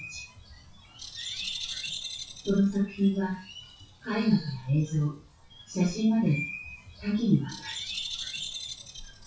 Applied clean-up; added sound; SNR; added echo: classical method WPE with log-MMSE.